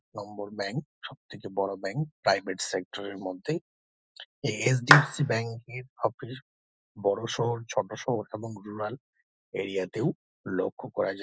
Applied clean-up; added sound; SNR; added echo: classical method Wiener filter.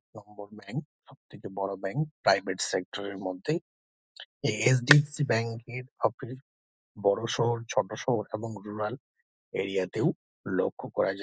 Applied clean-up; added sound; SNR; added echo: neural mask model DeepFilterNet 3.